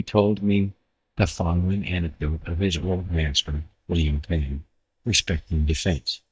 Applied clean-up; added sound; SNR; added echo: neural mask model DeepFilterNet 3.